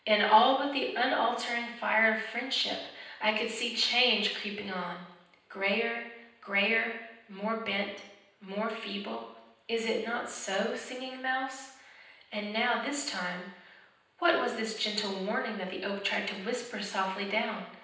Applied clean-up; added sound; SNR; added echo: none; none; none; reverberation time 0.9 s.